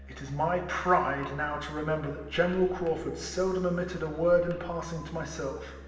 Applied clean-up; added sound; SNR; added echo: none; Musical instrument; 17 dB; reverberation time 1.4 s.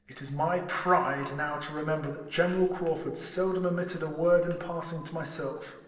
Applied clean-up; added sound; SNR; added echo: neural separator model SepFormer DNS4.